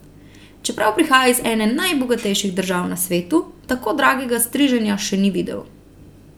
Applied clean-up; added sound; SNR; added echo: none; none; none; none.